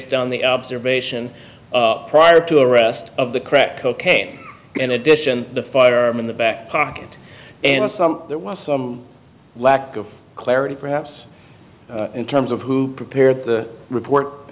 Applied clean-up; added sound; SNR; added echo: none; none; none; none.